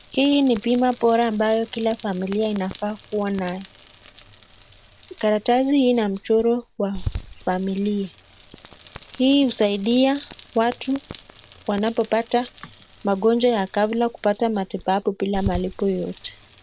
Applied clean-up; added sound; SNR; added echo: none; Rain; 17 dB; none.